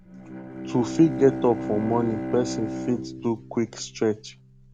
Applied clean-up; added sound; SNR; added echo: none; Bowed string instrument; 7 dB; none.